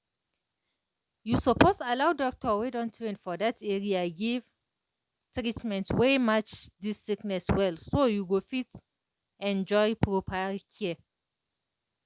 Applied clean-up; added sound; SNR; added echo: none; none; none; none.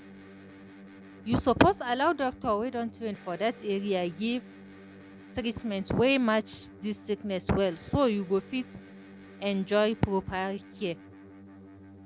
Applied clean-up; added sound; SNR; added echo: none; Electric guitar; 19 dB; none.